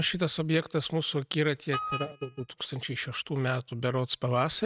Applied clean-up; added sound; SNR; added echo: neural mask model RNNoise.